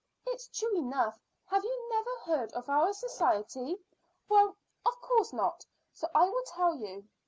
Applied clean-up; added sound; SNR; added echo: none; none; none; none.